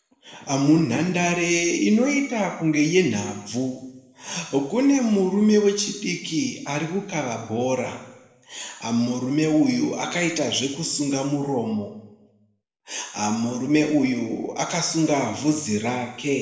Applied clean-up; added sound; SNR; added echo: none; none; none; reverberation time 0.9 s.